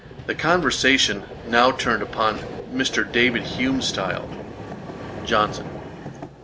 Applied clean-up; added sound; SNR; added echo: none; Vehicle; 11 dB; none.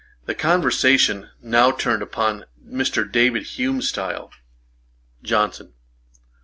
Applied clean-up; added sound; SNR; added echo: none; none; none; none.